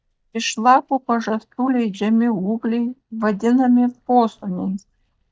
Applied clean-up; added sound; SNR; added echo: neural mask model DeepFilterNet 3.